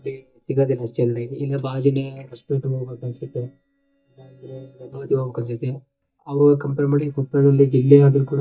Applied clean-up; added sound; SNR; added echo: neural mask model DeepFilterNet 3.